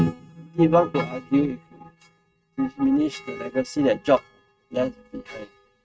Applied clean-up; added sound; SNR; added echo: neural mask model RNNoise.